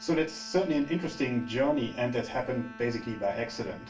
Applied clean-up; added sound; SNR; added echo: none; Bowed string instrument; 17 dB; reverberation time 0.3 s.